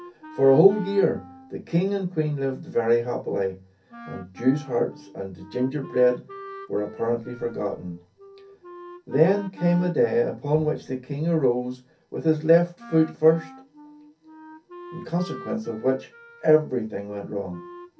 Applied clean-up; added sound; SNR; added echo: none; Wind instrument, woodwind instrument; 19 dB; reverberation time 0.3 s.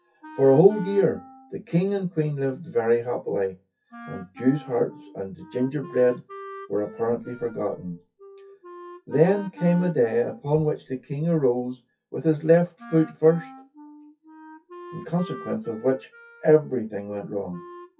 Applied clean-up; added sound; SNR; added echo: classical method WPE with log-MMSE.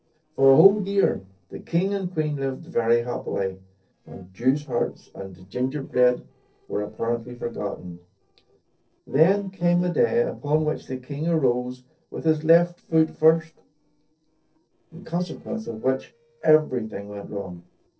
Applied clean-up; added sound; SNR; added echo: neural separator model SepFormer DNS4.